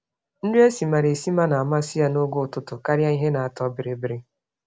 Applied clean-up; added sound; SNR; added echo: none; none; none; none.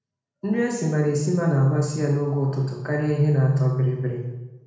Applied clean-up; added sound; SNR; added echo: none; none; none; reverberation time 1.0 s.